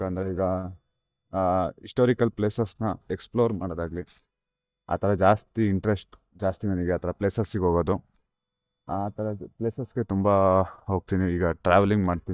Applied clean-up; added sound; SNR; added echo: neural mask model DeepFilterNet 3.